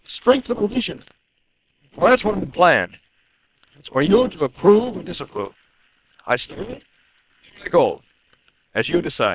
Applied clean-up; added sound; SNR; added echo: neural separator model SepFormer WHAM!.